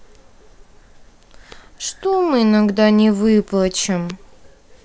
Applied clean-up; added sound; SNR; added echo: none; none; none; none.